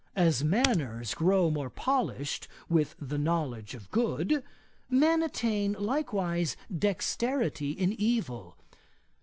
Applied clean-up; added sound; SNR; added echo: none; Typing; 6 dB; none.